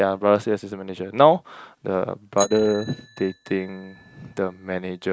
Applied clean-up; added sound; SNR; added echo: neural mask model RNNoise.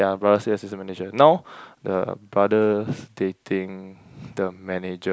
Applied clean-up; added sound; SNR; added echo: none; none; none; none.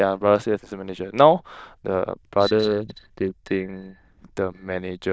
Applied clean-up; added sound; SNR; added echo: neural diffusion model UNIVERSE++.